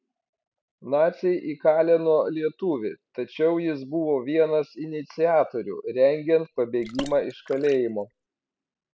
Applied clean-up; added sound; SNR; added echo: none; Water / Splash, splatter; 17 dB; none.